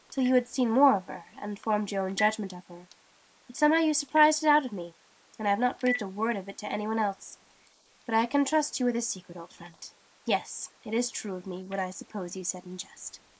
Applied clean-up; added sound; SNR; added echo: neural mask model Resemble Enhance denoiser.